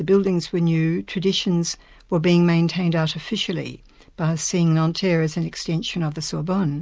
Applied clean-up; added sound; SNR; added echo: none; none; none; none.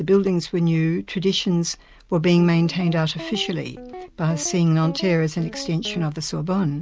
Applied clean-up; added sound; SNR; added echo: none; Guitar; 16 dB; none.